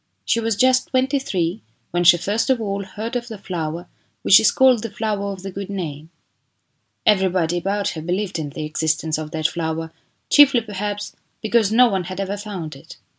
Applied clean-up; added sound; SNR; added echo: none; none; none; none.